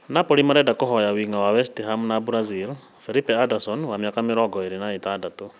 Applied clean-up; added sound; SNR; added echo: none; none; none; none.